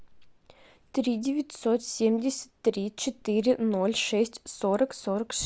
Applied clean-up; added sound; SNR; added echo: none; none; none; none.